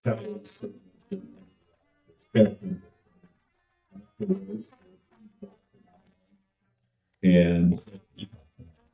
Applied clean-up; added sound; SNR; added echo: neural mask model DeepFilterNet 3.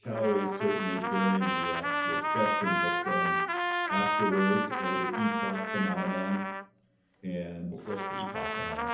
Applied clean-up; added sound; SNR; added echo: none; Trumpet; -1 dB; reverberation time 0.7 s.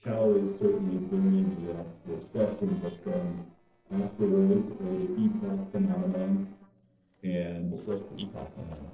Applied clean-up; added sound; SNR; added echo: neural separator model SepFormer DNS4.